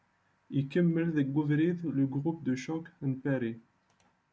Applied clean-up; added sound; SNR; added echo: none; none; none; none.